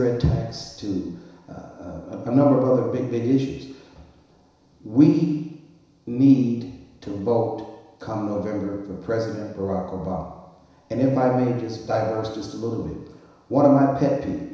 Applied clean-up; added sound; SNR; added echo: none; none; none; reverberation time 1.0 s.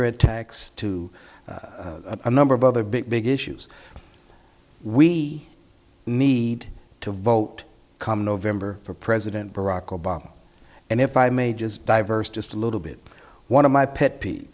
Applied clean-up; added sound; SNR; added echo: none; none; none; none.